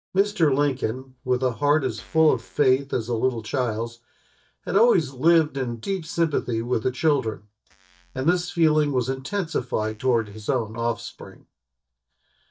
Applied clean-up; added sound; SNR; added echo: neural mask model DeepFilterNet 3.